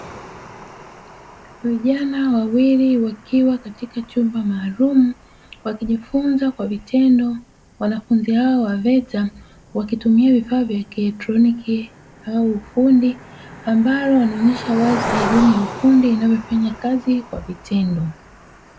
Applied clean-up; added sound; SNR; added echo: none; Cricket; 15 dB; none.